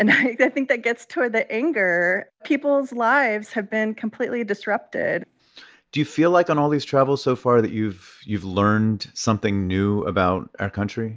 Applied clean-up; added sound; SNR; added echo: none; none; none; none.